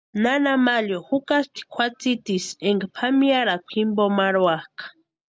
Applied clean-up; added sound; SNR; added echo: none; none; none; none.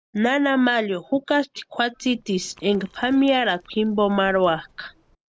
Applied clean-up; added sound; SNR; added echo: neural separator model SepFormer DNS4.